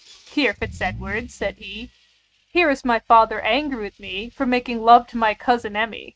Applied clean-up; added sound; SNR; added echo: neural mask model RNNoise.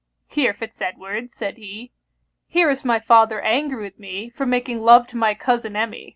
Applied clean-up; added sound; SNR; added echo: none; none; none; none.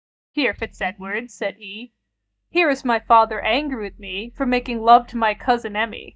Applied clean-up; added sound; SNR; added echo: neural mask model DeepFilterNet 3.